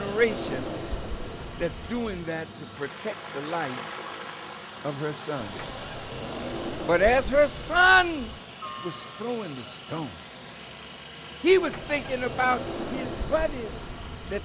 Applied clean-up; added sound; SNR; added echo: none; Sliding door + Aircraft; 8 dB; none.